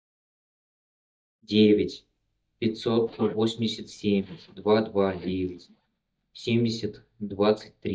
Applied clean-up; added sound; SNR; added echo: neural mask model DeepFilterNet 3.